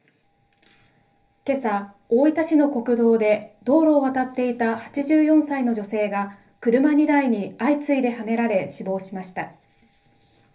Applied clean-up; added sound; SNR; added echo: none; none; none; reverberation time 0.3 s.